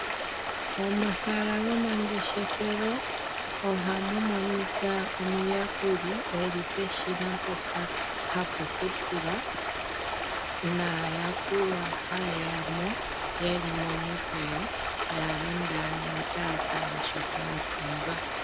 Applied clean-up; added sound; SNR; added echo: none; Stream; 0 dB; none.